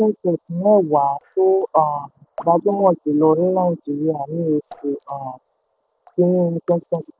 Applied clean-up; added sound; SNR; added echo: neural separator model SepFormer DNS4.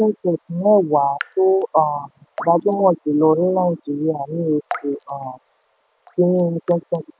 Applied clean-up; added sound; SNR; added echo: none; Raindrop / Drip; 19 dB; none.